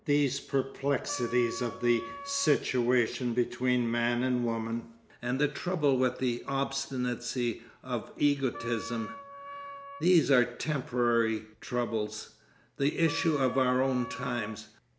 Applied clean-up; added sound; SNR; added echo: none; Wind instrument, woodwind instrument; 13 dB; none.